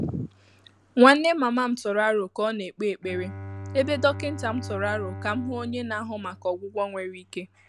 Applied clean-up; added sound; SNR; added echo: none; Bowed string instrument; 14 dB; none.